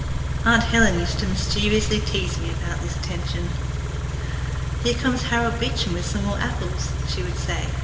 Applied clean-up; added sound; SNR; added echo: none; Idling / Car; -1 dB; reverberation time 1.8 s.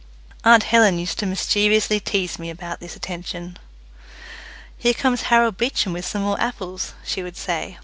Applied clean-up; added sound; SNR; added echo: none; none; none; none.